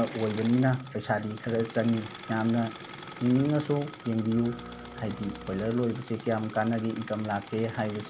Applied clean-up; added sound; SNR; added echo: none; Engine / Mechanisms + Printer; 16 dB; none.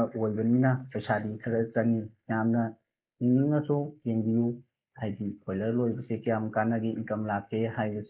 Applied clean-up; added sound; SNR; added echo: neural mask model Resemble Enhance denoiser.